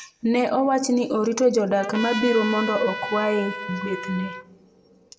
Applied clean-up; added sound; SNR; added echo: none; Trumpet; 9 dB; reverberation time 0.7 s.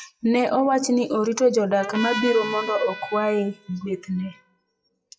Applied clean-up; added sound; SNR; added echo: classical method WPE with log-MMSE.